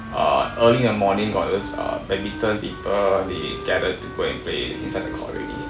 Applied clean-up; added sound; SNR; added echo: none; Wind instrument, woodwind instrument; 12 dB; none.